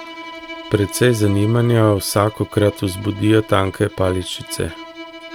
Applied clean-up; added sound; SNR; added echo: none; Bowed string instrument; 17 dB; none.